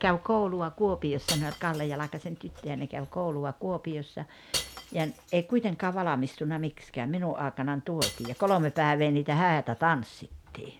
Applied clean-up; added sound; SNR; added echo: none; Shatter / Crushing; 13 dB; none.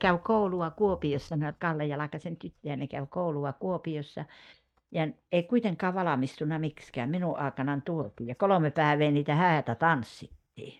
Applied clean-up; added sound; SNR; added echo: neural mask model DeepFilterNet 3.